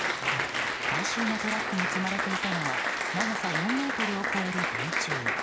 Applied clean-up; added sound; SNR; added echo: none; Applause; -4 dB; none.